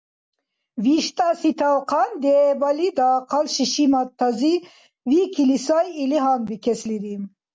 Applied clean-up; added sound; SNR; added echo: none; none; none; none.